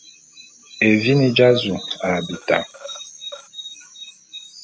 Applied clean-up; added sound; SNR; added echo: none; Breathing; 20 dB; none.